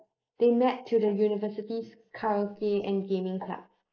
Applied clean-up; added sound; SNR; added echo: neural mask model Resemble Enhance denoiser.